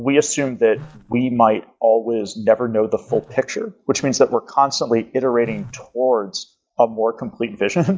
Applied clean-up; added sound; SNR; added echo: neural mask model DeepFilterNet 3.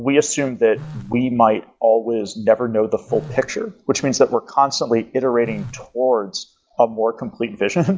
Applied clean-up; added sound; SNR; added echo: none; Telephone; 19 dB; none.